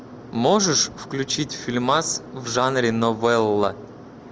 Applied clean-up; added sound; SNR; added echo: none; none; none; none.